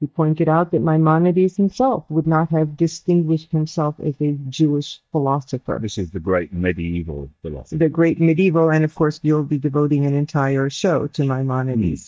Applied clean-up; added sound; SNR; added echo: neural mask model DeepFilterNet 3.